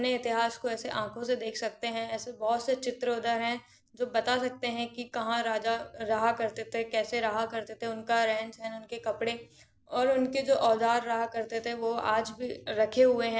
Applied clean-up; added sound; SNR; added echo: none; none; none; none.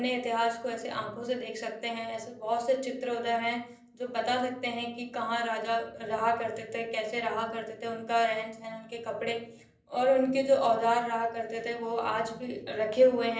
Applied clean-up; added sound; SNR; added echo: none; none; none; reverberation time 0.6 s.